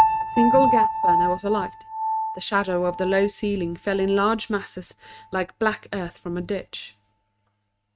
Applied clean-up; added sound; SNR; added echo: neural mask model RNNoise.